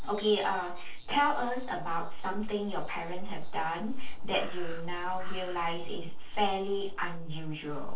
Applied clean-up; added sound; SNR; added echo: neural separator model SepFormer DNS4.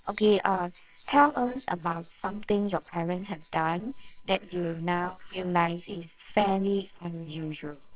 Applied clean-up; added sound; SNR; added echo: neural separator model SepFormer WHAMR!.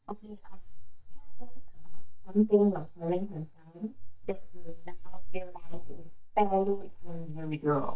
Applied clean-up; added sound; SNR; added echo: neural mask model DeepFilterNet 3.